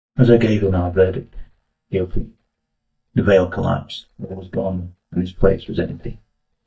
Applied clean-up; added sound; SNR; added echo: neural mask model DeepFilterNet 3.